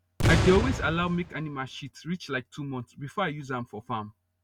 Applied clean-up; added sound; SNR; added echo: none; Boom; -1 dB; none.